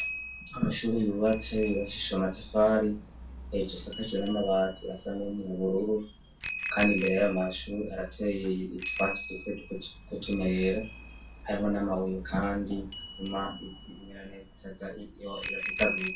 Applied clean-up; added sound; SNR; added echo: none; Bicycle bell; 9 dB; reverberation time 0.2 s.